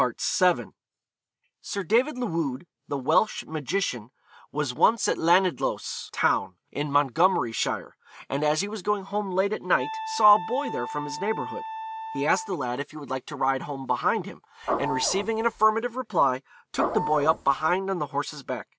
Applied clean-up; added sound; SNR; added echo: none; Wind instrument, woodwind instrument + Printer / Engine; 7 dB; none.